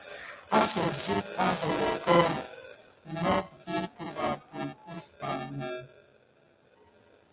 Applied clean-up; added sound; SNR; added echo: none; none; none; none.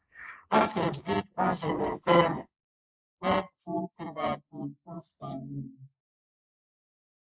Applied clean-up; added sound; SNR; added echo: neural mask model Resemble Enhance denoiser.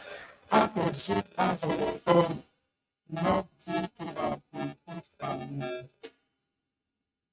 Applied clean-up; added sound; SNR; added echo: neural mask model RNNoise.